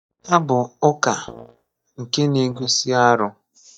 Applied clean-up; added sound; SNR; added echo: neural mask model DeepFilterNet 3.